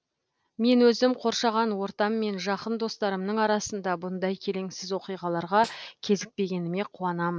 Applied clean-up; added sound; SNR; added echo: neural separator model SepFormer DNS4.